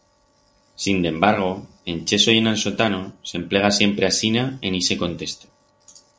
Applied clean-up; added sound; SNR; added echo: none; none; none; none.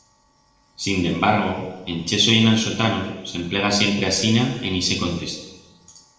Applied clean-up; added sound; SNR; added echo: none; none; none; reverberation time 1.0 s.